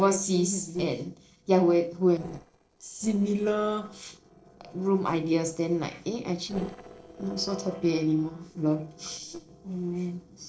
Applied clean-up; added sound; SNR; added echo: neural separator model SepFormer DNS4.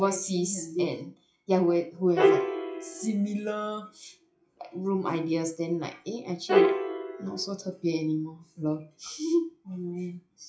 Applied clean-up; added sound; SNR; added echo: classical method WPE with log-MMSE.